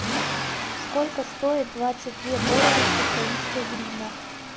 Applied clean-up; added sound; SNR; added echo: none; Accelerating, revving, vroom; -3 dB; none.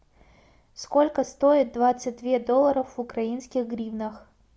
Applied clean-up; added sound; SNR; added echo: none; none; none; none.